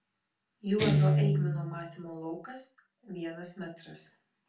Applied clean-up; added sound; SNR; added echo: none; Guitar; -5 dB; reverberation time 0.3 s.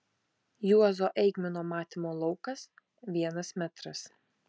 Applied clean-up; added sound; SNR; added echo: none; none; none; none.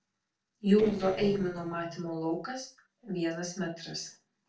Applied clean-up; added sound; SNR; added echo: neural separator model SepFormer DNS4.